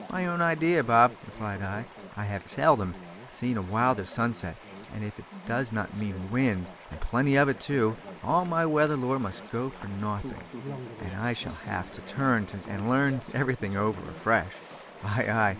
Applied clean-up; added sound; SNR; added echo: none; Chatter / Stream; 15 dB; none.